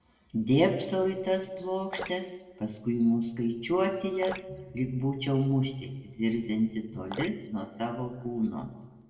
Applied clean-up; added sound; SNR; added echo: neural separator model SepFormer DNS4.